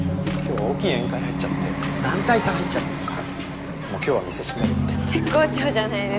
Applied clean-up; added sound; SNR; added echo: none; Bus; 11 dB; none.